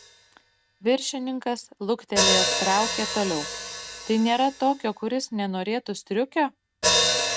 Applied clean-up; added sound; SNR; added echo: none; Hi-hat; 2 dB; none.